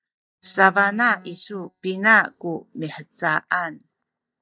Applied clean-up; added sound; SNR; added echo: neural mask model DeepFilterNet 3.